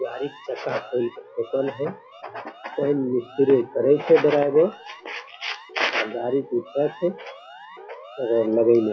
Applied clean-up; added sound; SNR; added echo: classical method WPE with log-MMSE.